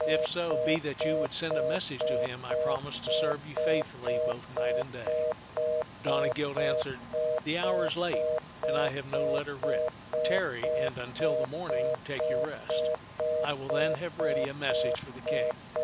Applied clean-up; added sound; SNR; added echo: none; Telephone; -5 dB; none.